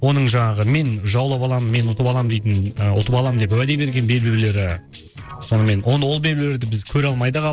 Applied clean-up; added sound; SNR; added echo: neural separator model SepFormer DNS4.